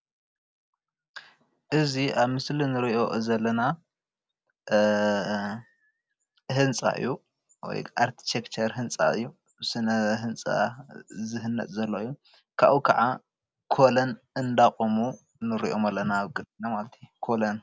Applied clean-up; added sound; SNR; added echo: none; none; none; none.